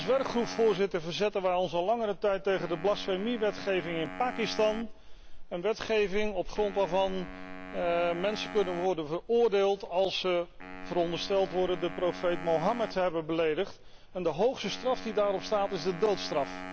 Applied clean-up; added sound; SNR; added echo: none; Wind instrument, woodwind instrument + Squeak / Walk, footsteps; 11 dB; none.